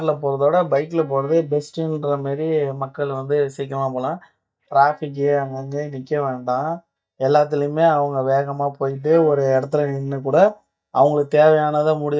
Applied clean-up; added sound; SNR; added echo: neural mask model DeepFilterNet 3.